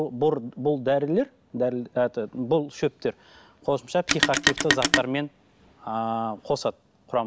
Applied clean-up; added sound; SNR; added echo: none; Telephone; -1 dB; none.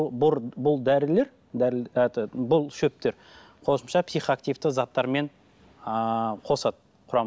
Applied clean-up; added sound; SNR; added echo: none; none; none; none.